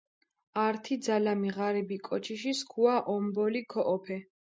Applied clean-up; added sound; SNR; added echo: none; none; none; none.